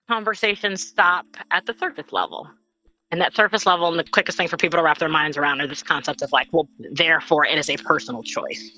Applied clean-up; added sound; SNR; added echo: neural mask model DeepFilterNet 3.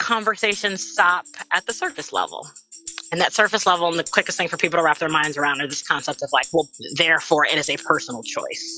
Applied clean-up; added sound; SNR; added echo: classical method log-MMSE.